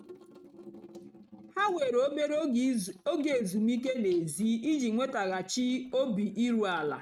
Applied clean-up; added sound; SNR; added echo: neural mask model RNNoise.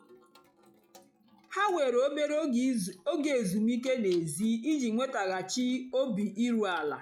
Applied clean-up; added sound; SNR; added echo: classical method log-MMSE.